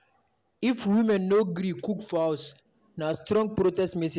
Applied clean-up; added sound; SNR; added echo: none; none; none; none.